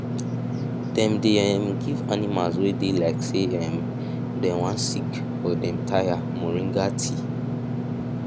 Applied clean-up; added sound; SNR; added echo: none; Engine / Mechanisms; 1 dB; none.